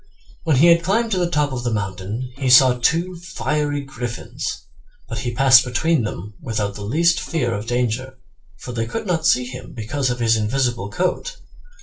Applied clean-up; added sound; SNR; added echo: neural separator model SepFormer DNS4.